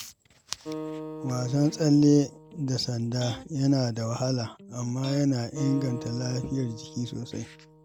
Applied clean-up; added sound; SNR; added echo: none; Electric guitar + Acoustic guitar; 14 dB; none.